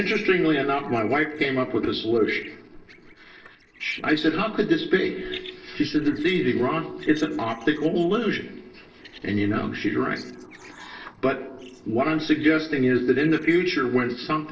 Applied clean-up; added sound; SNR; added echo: neural separator model SepFormer DNS4.